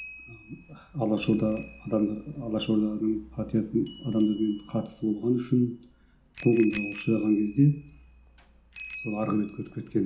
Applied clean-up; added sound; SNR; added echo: none; Bicycle bell; 19 dB; reverberation time 0.4 s.